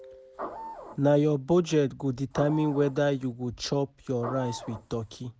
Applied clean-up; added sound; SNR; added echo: none; Printer / Engine; 13 dB; none.